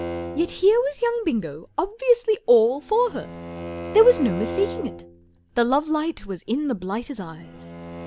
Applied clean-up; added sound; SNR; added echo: none; Bowed string instrument; 13 dB; none.